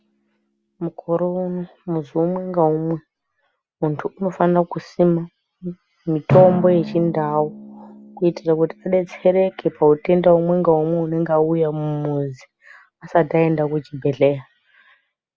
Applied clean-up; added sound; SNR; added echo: none; Drum; 14 dB; none.